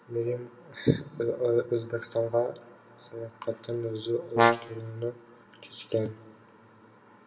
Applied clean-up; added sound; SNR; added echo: none; Brass instrument; -4 dB; reverberation time 1.2 s.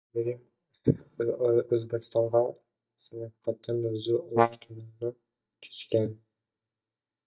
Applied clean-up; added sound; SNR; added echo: neural mask model DeepFilterNet 3.